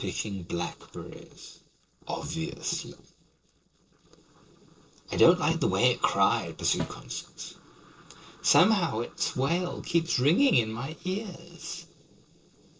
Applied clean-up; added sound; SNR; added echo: neural separator model SepFormer DNS4.